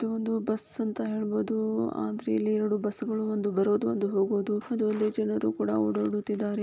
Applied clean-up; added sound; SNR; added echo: none; none; none; none.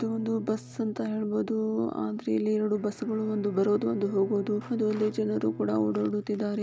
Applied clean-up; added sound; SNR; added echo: none; Bowed string instrument; 19 dB; none.